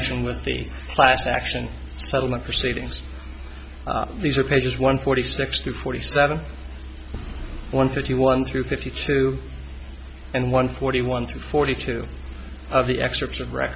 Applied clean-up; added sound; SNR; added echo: none; none; none; none.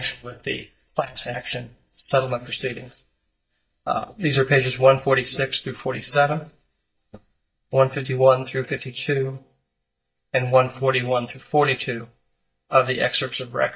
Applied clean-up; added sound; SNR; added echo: neural mask model DeepFilterNet 3.